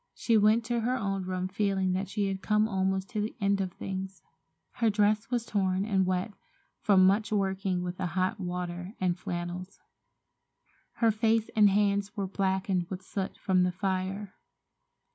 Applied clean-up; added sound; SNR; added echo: none; none; none; none.